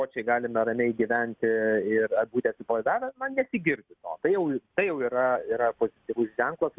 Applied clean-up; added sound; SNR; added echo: none; none; none; none.